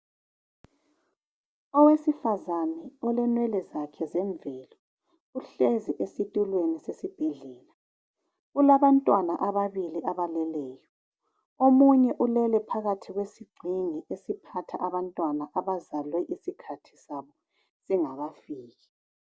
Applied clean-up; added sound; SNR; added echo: none; none; none; none.